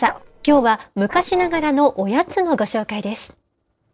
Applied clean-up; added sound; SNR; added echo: neural separator model SepFormer DNS4.